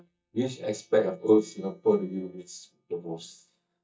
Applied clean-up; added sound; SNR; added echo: neural mask model DeepFilterNet 3.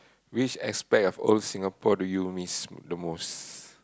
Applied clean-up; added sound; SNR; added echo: none; none; none; none.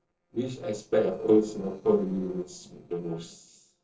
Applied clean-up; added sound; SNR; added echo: neural separator model SepFormer DNS4.